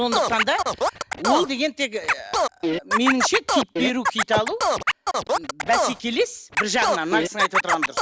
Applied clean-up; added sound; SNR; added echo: none; Scratching (performance technique); -1 dB; none.